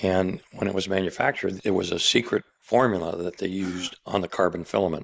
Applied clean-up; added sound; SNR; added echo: neural mask model Resemble Enhance denoiser.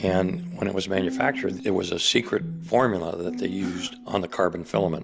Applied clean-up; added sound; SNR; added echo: none; Gasp; 18 dB; none.